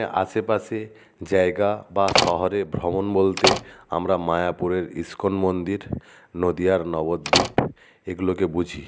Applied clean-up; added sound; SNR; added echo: none; Slam; 2 dB; none.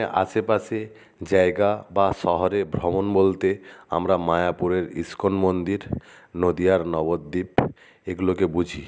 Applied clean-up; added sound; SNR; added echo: none; none; none; none.